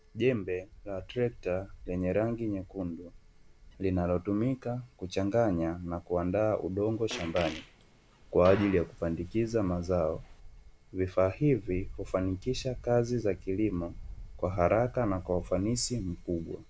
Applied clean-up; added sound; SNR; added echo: none; Wind / Bird + Fart; 16 dB; none.